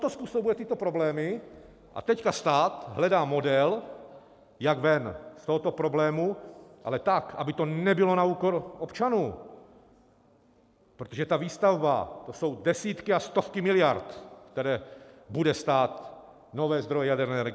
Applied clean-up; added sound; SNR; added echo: none; none; none; none.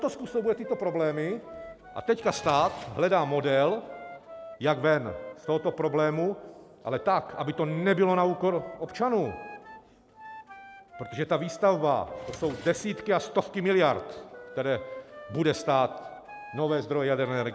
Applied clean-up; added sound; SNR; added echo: none; Wind instrument, woodwind instrument + Drawer open or close; 17 dB; none.